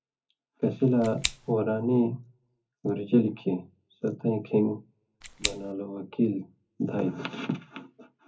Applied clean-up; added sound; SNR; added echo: none; Scissors; 5 dB; reverberation time 0.3 s.